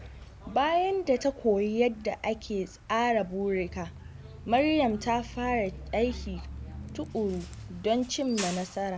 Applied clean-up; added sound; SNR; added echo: none; Bus; 14 dB; none.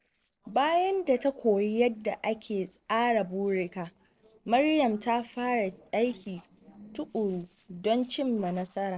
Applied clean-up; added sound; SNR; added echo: neural separator model SepFormer DNS4.